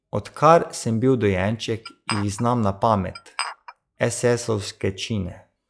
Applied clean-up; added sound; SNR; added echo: classical method log-MMSE.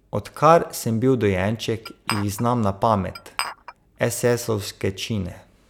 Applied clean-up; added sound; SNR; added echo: none; Glass; 12 dB; none.